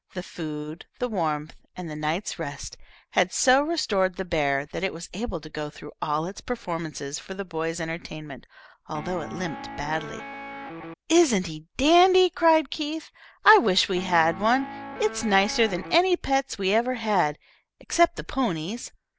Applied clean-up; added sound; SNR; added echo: none; Guitar; 12 dB; none.